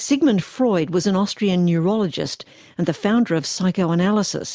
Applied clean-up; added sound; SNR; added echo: none; none; none; none.